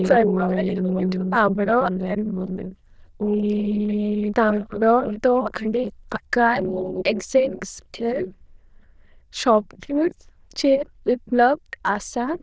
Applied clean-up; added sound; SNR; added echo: neural diffusion model UNIVERSE++.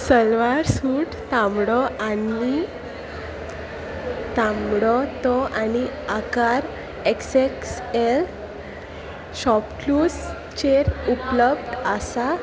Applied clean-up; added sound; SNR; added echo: none; none; none; none.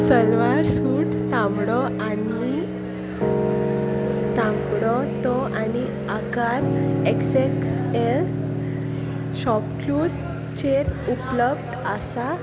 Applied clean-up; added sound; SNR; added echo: none; Piano; 0 dB; none.